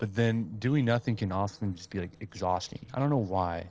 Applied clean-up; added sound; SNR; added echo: neural separator model SepFormer DNS4.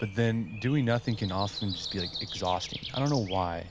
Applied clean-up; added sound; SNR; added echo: none; Breathing; 11 dB; none.